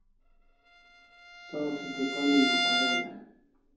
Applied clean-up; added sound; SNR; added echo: none; Bowed string instrument; 0 dB; reverberation time 0.7 s.